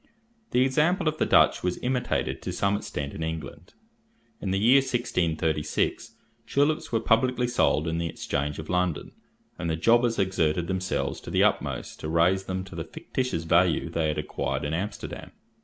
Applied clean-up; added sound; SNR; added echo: none; none; none; none.